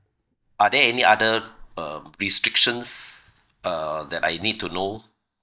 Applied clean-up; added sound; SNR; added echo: neural mask model DeepFilterNet 3.